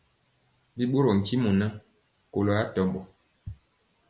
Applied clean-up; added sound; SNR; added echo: none; none; none; none.